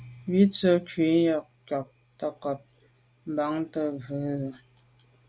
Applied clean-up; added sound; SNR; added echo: none; none; none; none.